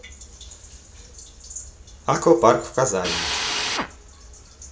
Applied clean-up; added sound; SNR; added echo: none; Drill; 3 dB; none.